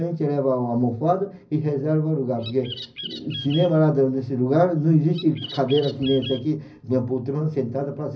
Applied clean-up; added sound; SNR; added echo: none; Bird; 14 dB; reverberation time 0.4 s.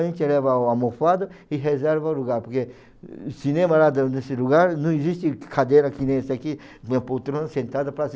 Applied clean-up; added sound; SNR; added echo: none; none; none; none.